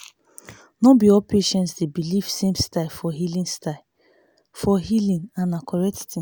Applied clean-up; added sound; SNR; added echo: none; none; none; none.